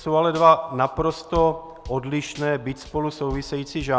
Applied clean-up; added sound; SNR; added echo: none; Drum / Drum kit; 18 dB; none.